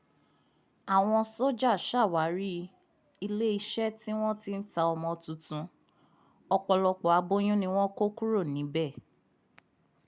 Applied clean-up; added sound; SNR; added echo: none; none; none; none.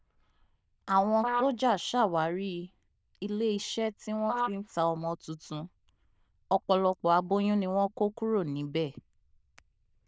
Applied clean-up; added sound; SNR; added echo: neural diffusion model UNIVERSE++.